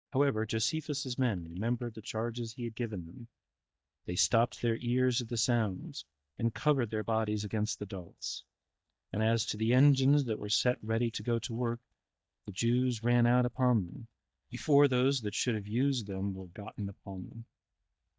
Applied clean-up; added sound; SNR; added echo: neural mask model DeepFilterNet 3.